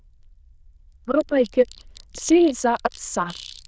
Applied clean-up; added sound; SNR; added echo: neural diffusion model UNIVERSE++.